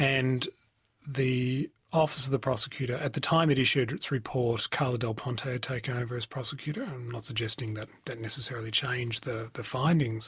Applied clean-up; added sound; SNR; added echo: none; none; none; none.